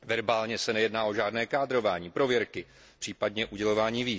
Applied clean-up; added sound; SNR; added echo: none; none; none; none.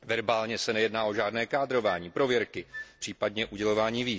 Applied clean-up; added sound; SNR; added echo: none; Wind instrument, woodwind instrument; 18 dB; none.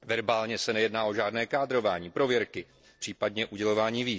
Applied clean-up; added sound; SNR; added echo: neural separator model SepFormer DNS4.